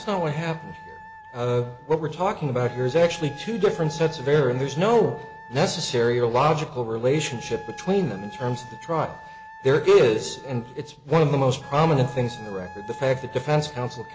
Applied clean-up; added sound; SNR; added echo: none; Wind instrument, woodwind instrument; 18 dB; none.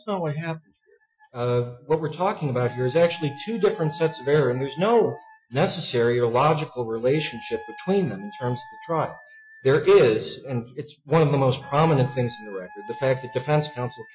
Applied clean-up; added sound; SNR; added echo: classical method Wiener filter.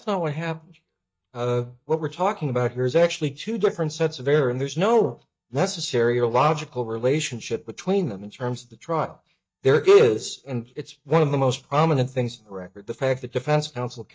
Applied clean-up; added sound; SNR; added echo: neural mask model DeepFilterNet 3.